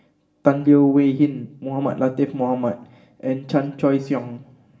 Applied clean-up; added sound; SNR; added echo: none; none; none; reverberation time 0.7 s.